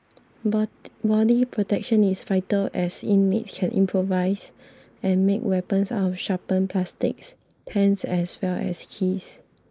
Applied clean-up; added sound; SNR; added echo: neural mask model Resemble Enhance denoiser.